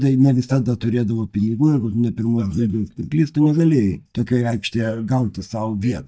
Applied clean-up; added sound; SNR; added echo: neural mask model DeepFilterNet 3.